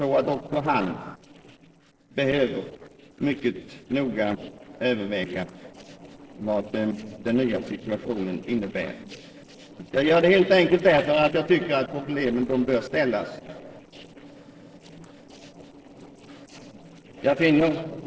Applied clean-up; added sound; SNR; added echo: neural separator model SepFormer DNS4.